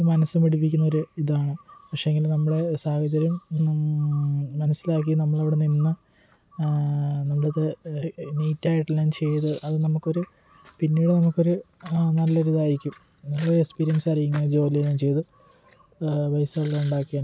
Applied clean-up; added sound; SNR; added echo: none; none; none; none.